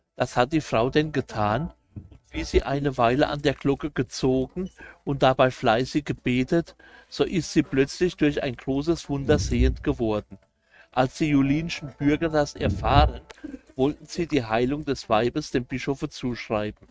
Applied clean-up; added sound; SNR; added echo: neural mask model RNNoise.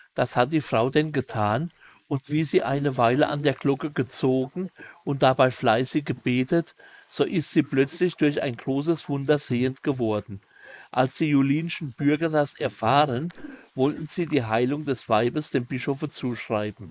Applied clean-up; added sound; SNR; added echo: neural mask model Resemble Enhance denoiser.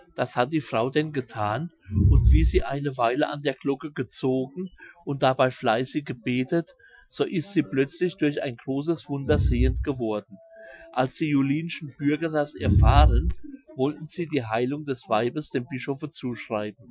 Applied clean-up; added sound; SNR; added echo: classical method Wiener filter.